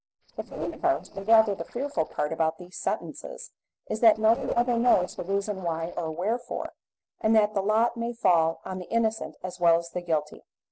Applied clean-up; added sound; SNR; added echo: neural separator model SepFormer DNS4.